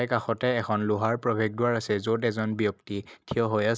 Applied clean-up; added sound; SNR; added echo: none; none; none; none.